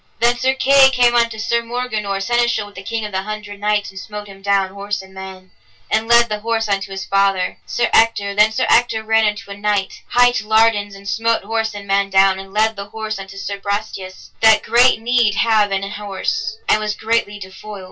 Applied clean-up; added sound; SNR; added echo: none; none; none; reverberation time 0.2 s.